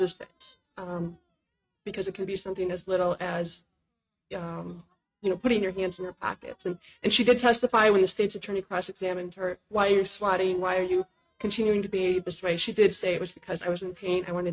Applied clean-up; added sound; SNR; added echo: neural mask model RNNoise.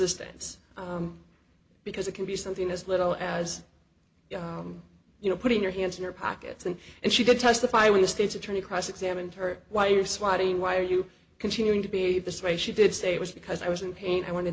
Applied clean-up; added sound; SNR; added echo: none; none; none; none.